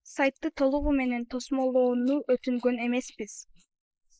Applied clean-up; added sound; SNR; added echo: neural mask model Resemble Enhance denoiser.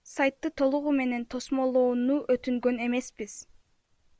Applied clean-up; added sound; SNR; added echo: none; none; none; none.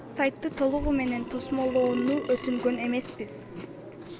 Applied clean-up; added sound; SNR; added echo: none; Chewing, mastication + Burping, eructation; 9 dB; none.